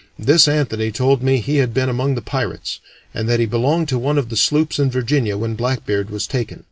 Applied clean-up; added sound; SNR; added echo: none; none; none; none.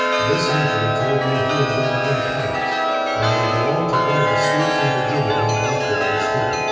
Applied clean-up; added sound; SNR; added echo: none; Chime; -4 dB; reverberation time 1.2 s.